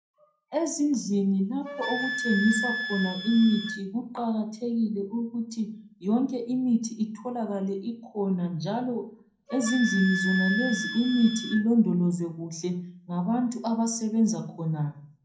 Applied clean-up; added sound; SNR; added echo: none; Wind instrument, woodwind instrument; 7 dB; reverberation time 0.5 s.